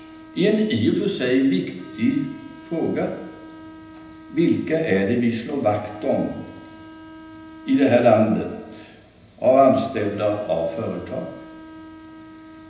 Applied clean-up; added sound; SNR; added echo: none; Bowed string instrument; 20 dB; reverberation time 0.9 s.